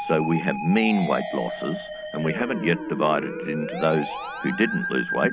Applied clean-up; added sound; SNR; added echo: none; Musical instrument; 7 dB; none.